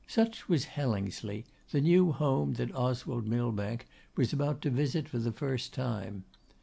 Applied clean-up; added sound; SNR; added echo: none; none; none; none.